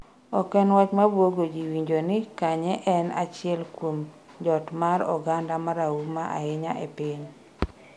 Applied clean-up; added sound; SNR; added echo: none; none; none; none.